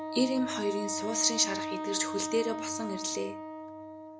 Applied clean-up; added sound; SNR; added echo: none; Wind instrument, woodwind instrument; 5 dB; none.